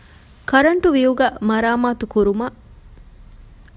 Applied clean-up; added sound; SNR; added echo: none; none; none; none.